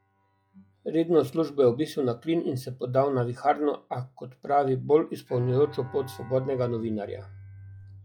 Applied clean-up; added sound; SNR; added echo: classical method log-MMSE.